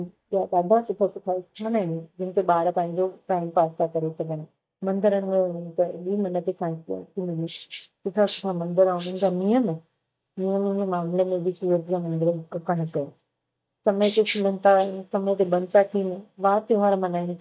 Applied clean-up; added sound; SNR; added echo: neural mask model DeepFilterNet 3.